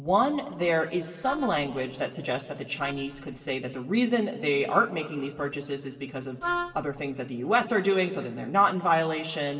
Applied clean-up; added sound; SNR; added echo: neural separator model SepFormer DNS4.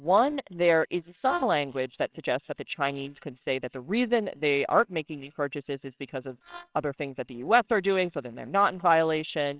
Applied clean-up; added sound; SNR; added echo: neural separator model SepFormer WHAMR!.